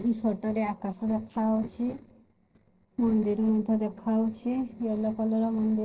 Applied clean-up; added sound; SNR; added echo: neural separator model SepFormer DNS4.